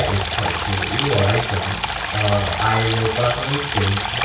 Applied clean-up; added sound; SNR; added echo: none; Stream; 1 dB; reverberation time 0.6 s.